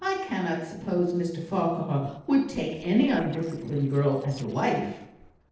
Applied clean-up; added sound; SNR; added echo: neural separator model SepFormer DNS4.